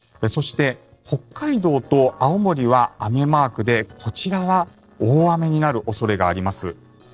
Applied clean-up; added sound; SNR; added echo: neural separator model SepFormer DNS4.